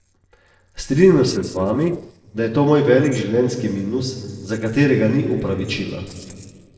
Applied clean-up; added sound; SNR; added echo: neural separator model SepFormer DNS4.